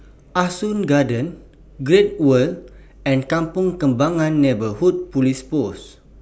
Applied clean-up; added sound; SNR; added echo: none; none; none; none.